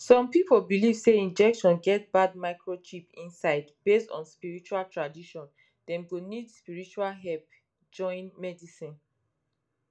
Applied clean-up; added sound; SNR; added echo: none; none; none; reverberation time 0.2 s.